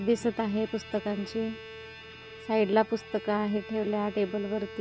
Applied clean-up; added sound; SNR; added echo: none; Bowed string instrument; 15 dB; none.